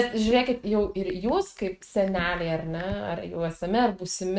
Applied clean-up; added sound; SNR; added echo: neural mask model RNNoise.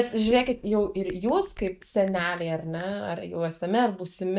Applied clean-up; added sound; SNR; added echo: neural mask model DeepFilterNet 3.